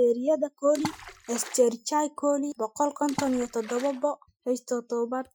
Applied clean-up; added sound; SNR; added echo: classical method Wiener filter.